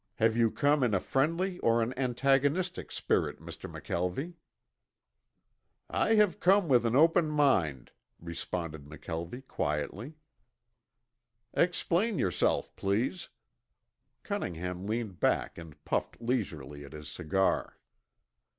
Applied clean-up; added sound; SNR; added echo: none; none; none; none.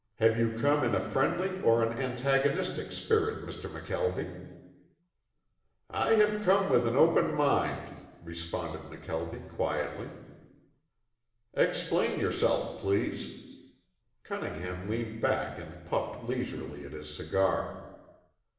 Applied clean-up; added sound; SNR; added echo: none; none; none; reverberation time 1.1 s.